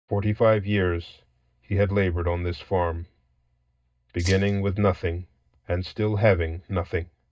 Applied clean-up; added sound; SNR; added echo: neural mask model DeepFilterNet 3.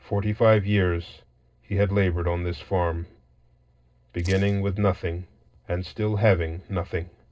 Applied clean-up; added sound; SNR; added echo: neural separator model SepFormer DNS4.